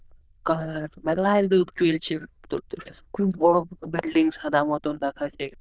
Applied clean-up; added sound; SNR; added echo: neural diffusion model UNIVERSE++.